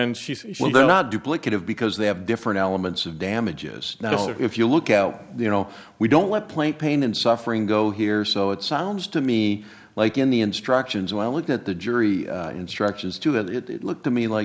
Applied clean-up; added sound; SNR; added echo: none; none; none; none.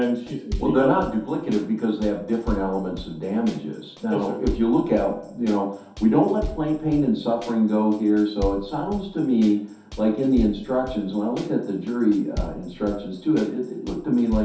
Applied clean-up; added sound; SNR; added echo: none; Bass drum / Snare drum / Drum kit; 13 dB; reverberation time 0.5 s.